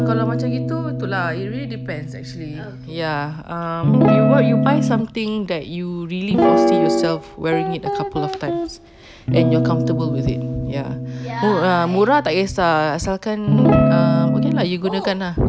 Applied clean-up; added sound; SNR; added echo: none; Guitar; -2 dB; none.